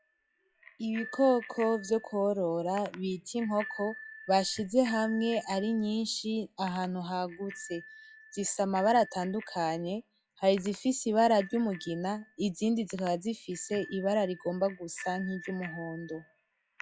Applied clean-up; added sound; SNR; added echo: classical method log-MMSE.